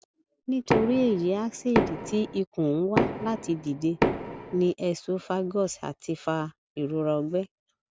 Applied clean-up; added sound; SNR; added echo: none; Knock; 2 dB; none.